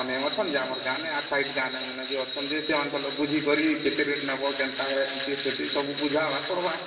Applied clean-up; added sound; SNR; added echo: none; Tools; -4 dB; reverberation time 2.0 s.